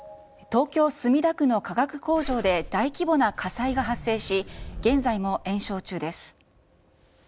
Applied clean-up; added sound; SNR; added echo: none; Zipper (clothing); 13 dB; none.